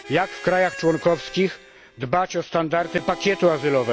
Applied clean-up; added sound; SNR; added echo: none; Harmonica; 17 dB; none.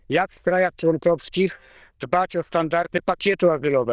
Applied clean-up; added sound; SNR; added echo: neural diffusion model UNIVERSE++.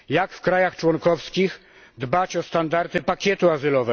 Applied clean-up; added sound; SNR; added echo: none; none; none; none.